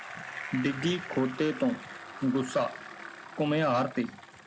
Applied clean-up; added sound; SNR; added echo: none; Bicycle; 12 dB; none.